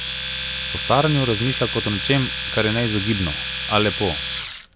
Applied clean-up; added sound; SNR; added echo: none; Domestic sounds, home sounds; 4 dB; none.